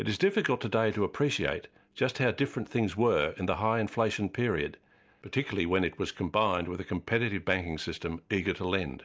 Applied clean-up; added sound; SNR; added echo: none; none; none; none.